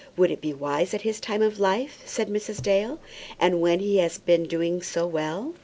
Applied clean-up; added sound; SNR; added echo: none; none; none; none.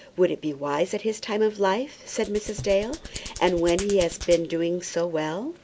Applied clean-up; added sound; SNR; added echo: none; Hands; 14 dB; none.